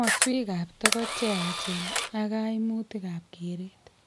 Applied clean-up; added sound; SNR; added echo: none; Camera; -2 dB; none.